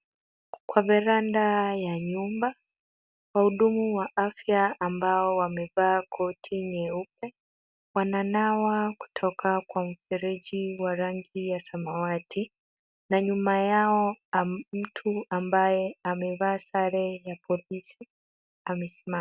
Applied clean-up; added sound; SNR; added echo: none; none; none; none.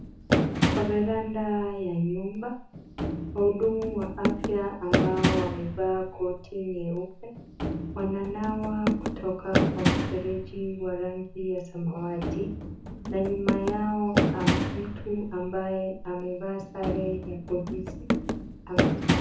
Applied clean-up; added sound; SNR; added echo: none; Run; -1 dB; reverberation time 0.5 s.